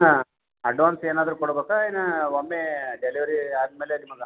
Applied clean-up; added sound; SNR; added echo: none; none; none; none.